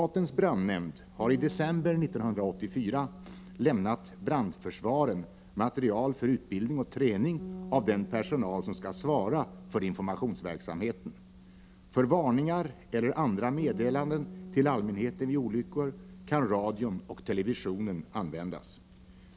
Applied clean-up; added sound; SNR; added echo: none; Bass guitar; 16 dB; none.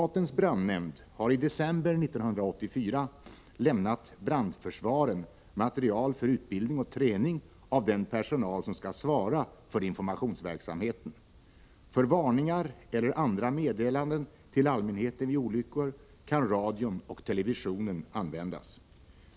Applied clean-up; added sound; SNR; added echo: none; none; none; none.